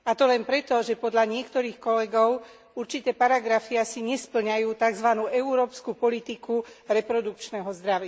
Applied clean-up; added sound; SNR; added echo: none; none; none; none.